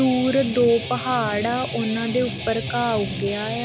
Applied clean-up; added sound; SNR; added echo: none; Guitar; 6 dB; none.